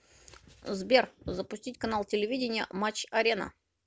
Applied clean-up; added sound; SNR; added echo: none; none; none; none.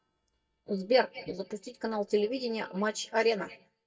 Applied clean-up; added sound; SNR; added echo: neural mask model DeepFilterNet 3.